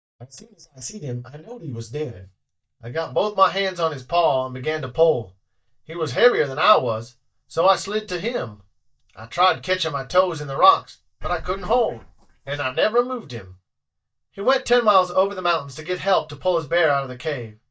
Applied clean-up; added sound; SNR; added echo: neural mask model DeepFilterNet 3.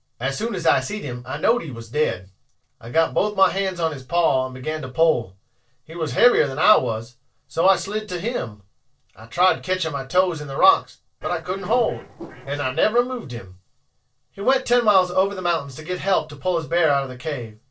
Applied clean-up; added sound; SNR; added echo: neural separator model SepFormer DNS4.